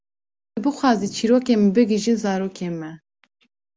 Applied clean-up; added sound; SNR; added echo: none; none; none; none.